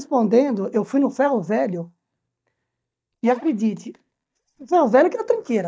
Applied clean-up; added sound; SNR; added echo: neural mask model DeepFilterNet 3.